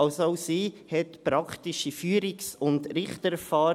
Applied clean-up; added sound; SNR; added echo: none; none; none; none.